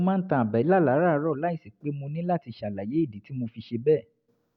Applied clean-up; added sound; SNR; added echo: none; none; none; none.